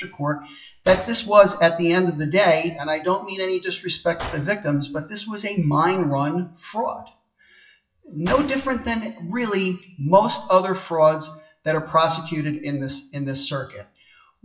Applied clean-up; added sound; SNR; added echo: classical method WPE with log-MMSE.